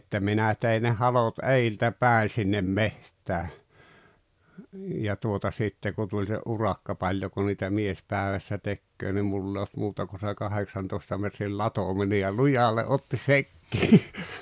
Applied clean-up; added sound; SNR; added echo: none; none; none; none.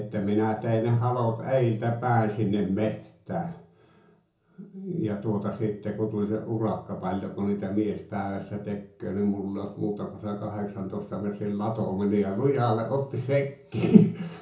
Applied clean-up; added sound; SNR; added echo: none; none; none; reverberation time 0.6 s.